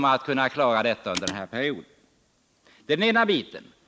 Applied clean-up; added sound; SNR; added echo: neural mask model Resemble Enhance denoiser.